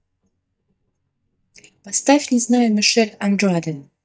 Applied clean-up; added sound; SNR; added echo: neural mask model DeepFilterNet 3.